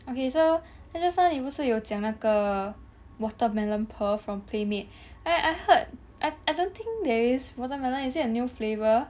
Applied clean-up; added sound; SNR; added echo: none; none; none; none.